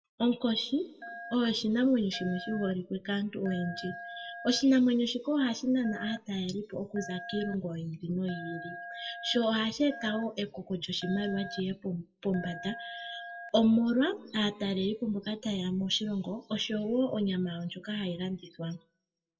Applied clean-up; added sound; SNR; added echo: classical method WPE with log-MMSE.